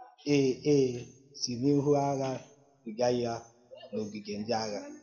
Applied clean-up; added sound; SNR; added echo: none; none; none; reverberation time 1.1 s.